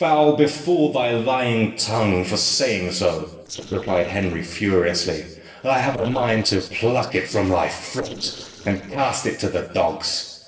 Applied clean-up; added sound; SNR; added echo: neural separator model SepFormer DNS4.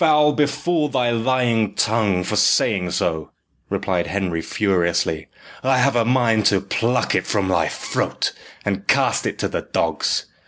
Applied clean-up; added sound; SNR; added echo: none; none; none; none.